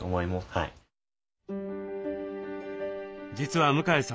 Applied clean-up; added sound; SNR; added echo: none; none; none; none.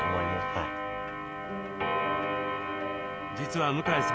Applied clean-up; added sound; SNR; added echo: none; Clock; -3 dB; none.